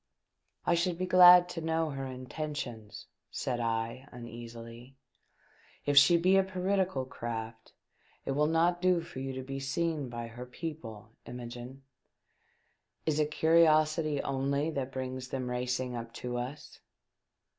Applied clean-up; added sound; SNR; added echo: none; none; none; none.